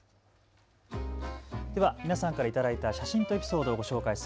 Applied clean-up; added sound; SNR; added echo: none; none; none; none.